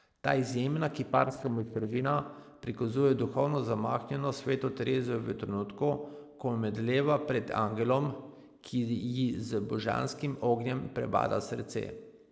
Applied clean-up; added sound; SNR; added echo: neural separator model SepFormer DNS4.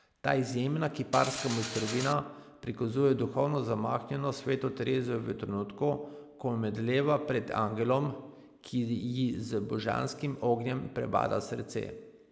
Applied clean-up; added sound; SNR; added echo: none; Mechanisms; 7 dB; none.